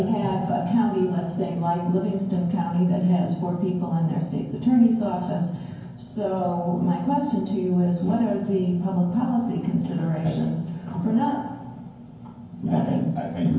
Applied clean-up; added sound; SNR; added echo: none; none; none; reverberation time 0.9 s.